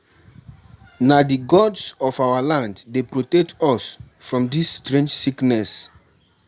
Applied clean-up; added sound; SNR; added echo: none; none; none; none.